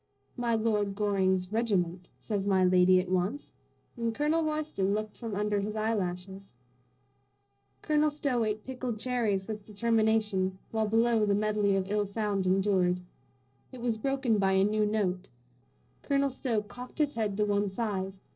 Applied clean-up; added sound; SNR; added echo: neural separator model SepFormer DNS4.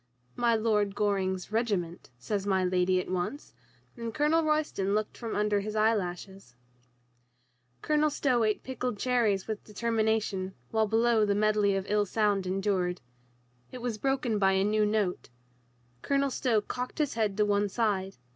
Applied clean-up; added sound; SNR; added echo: none; none; none; none.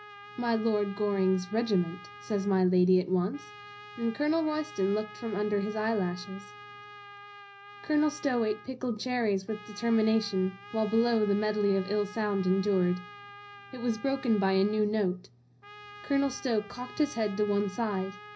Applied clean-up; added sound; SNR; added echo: none; Trumpet; 18 dB; reverberation time 0.5 s.